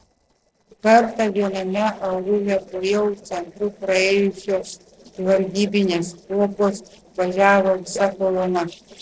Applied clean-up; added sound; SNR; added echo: neural separator model SepFormer DNS4.